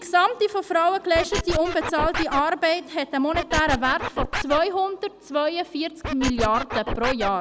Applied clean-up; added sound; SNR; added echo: none; Scratching (performance technique); 5 dB; none.